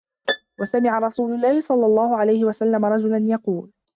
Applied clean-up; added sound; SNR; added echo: neural mask model RNNoise.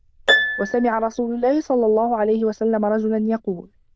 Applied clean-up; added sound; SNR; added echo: neural diffusion model UNIVERSE++.